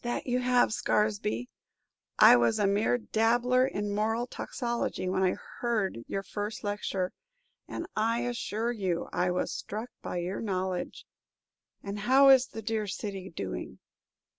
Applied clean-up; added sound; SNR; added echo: none; none; none; none.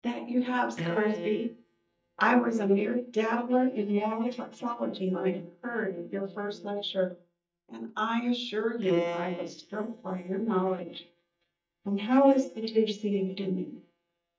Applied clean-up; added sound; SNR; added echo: neural mask model DeepFilterNet 3.